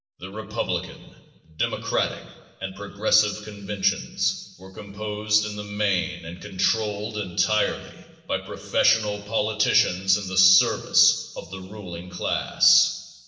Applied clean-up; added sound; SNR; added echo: none; none; none; reverberation time 1.2 s.